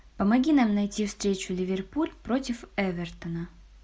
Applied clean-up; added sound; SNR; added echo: none; none; none; none.